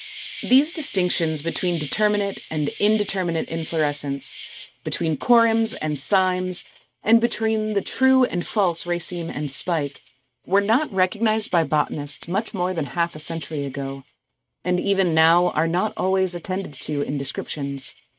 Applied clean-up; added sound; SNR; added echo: neural mask model RNNoise.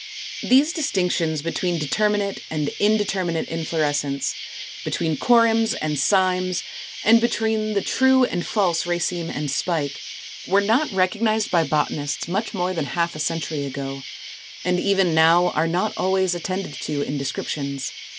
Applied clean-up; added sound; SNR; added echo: none; Insect; 13 dB; none.